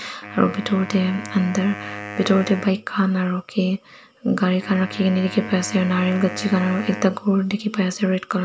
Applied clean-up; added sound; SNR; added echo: none; Wind instrument, woodwind instrument; 15 dB; none.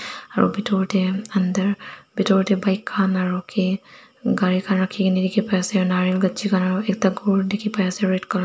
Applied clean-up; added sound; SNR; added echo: none; none; none; none.